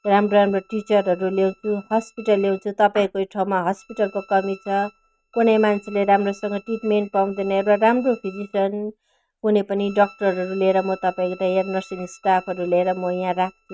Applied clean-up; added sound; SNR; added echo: neural mask model RNNoise.